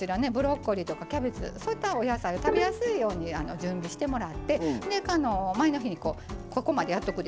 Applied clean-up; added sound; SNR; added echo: none; Bowed string instrument; 3 dB; none.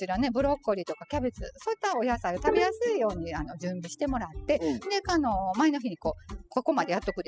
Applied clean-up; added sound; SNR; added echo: classical method spectral subtraction.